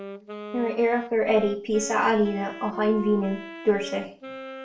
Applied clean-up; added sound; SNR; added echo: none; Wind instrument, woodwind instrument; 12 dB; reverberation time 0.4 s.